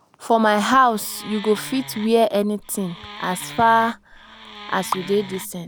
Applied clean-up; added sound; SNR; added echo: none; Wood; 17 dB; none.